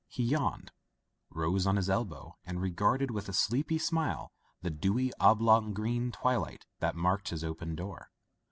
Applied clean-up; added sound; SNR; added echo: none; none; none; none.